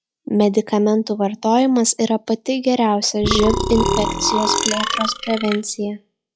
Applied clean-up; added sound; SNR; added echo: classical method log-MMSE.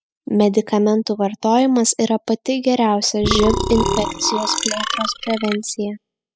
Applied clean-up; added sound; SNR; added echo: classical method spectral subtraction.